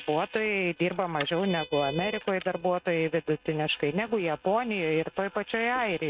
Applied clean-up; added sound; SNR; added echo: neural mask model RNNoise.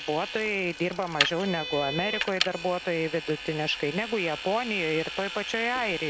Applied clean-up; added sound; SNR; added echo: none; Vehicle; 6 dB; none.